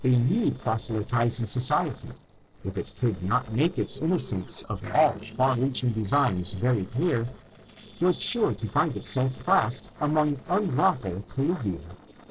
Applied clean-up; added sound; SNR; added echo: neural separator model SepFormer DNS4.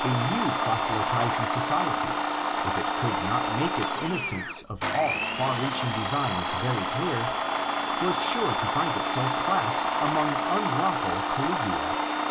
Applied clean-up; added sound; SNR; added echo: none; Domestic sounds, home sounds; -3 dB; none.